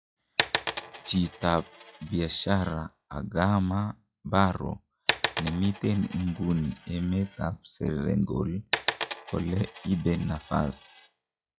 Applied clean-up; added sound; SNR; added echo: classical method log-MMSE.